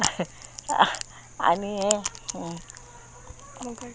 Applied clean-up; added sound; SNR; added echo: none; Chewing, mastication; 7 dB; none.